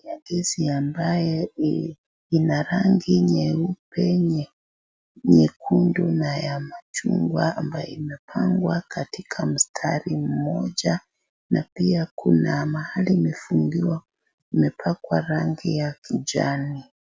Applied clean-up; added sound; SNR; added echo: none; none; none; none.